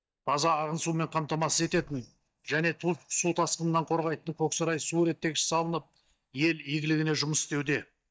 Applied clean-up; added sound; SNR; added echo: neural mask model DeepFilterNet 3.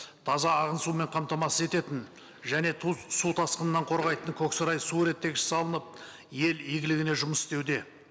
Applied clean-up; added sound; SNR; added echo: none; none; none; none.